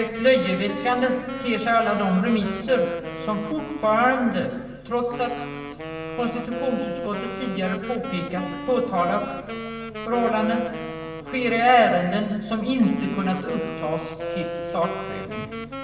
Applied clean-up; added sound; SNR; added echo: none; Wind instrument, woodwind instrument; 9 dB; reverberation time 1.3 s.